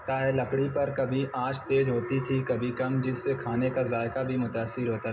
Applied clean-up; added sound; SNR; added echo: none; Alarm; 15 dB; reverberation time 0.2 s.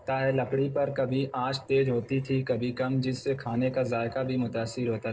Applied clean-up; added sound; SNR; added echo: neural separator model SepFormer DNS4.